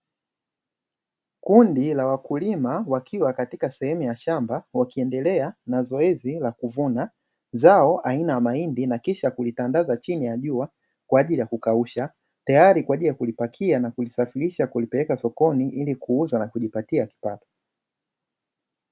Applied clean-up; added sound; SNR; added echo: none; none; none; none.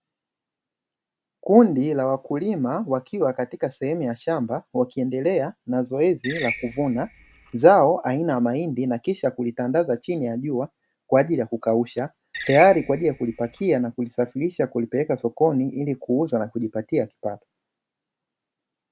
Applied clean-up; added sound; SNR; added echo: none; Screech; 12 dB; none.